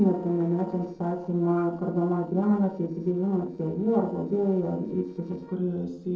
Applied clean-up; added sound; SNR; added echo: neural separator model SepFormer DNS4.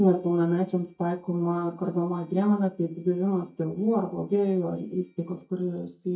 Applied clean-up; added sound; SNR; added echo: neural mask model DeepFilterNet 3.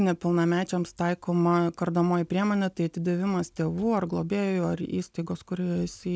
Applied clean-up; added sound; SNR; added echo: none; none; none; none.